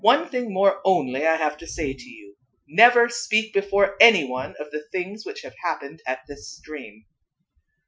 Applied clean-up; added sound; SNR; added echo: classical method Wiener filter.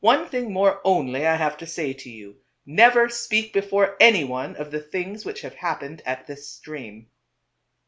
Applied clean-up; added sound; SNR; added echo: none; none; none; none.